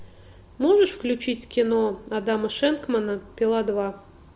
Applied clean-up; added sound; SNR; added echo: none; none; none; none.